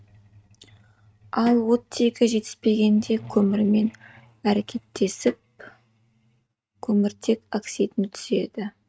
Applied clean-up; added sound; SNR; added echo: neural mask model RNNoise.